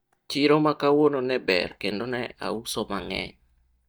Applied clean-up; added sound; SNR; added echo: neural mask model DeepFilterNet 3.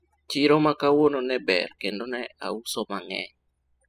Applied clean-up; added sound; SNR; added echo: classical method spectral subtraction.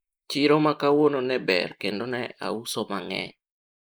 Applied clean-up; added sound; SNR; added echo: neural mask model Resemble Enhance denoiser.